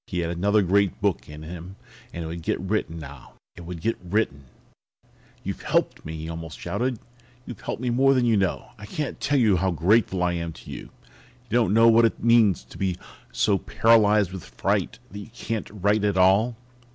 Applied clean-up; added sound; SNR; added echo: none; none; none; none.